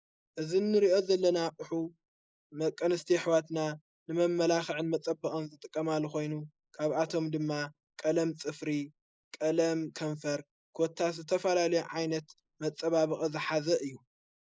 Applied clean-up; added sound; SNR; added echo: neural mask model Resemble Enhance denoiser.